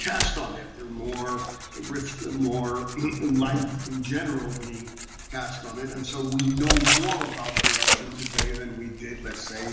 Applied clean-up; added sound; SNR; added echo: none; Tearing; 0 dB; reverberation time 1.0 s.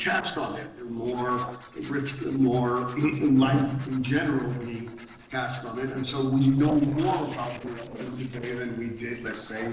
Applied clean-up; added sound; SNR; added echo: neural separator model SepFormer DNS4.